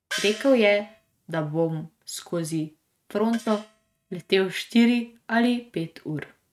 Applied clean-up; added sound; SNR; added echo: neural mask model RNNoise.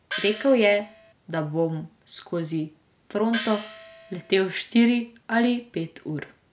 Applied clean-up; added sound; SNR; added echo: none; Gong; 10 dB; none.